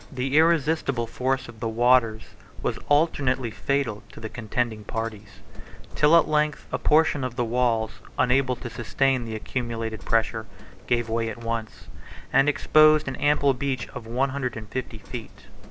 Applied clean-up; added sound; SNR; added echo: none; Drawer open or close; 13 dB; none.